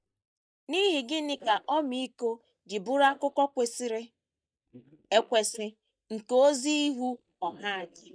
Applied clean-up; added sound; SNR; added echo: neural mask model DeepFilterNet 3.